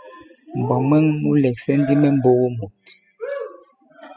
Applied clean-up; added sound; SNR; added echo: classical method spectral subtraction.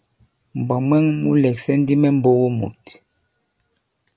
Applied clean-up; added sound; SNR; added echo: none; none; none; none.